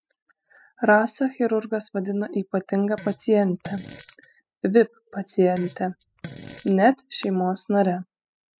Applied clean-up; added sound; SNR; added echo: classical method spectral subtraction.